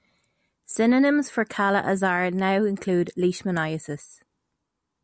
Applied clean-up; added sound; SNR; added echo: none; none; none; none.